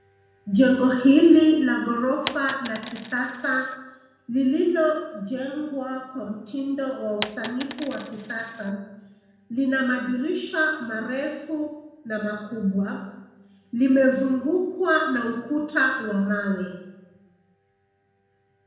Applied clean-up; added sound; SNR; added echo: none; Coin (dropping); 14 dB; reverberation time 1.0 s.